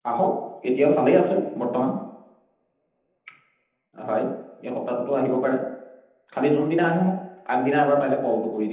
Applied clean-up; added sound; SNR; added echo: none; none; none; reverberation time 0.9 s.